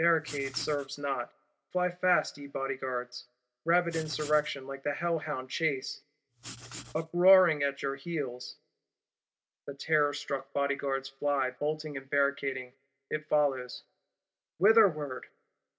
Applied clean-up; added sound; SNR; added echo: none; Writing; 15 dB; none.